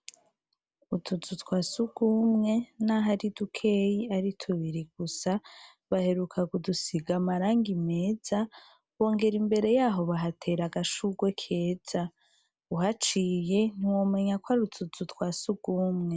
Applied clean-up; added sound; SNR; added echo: none; none; none; none.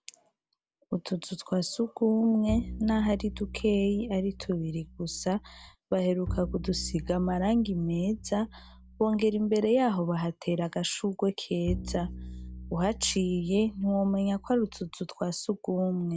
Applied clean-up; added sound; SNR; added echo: none; Bowed string instrument; 12 dB; none.